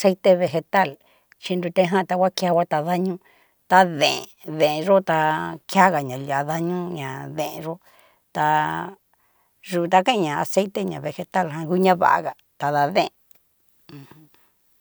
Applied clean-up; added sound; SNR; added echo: none; none; none; none.